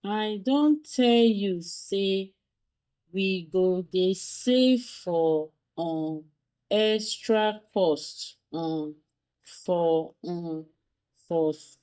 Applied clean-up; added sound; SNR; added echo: neural mask model DeepFilterNet 3.